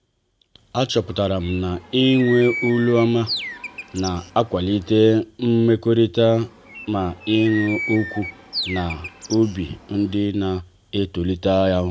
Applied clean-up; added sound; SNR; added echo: none; Bird; 12 dB; none.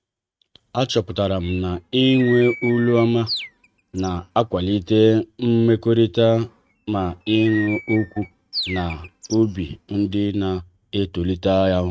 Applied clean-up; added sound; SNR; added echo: neural mask model RNNoise.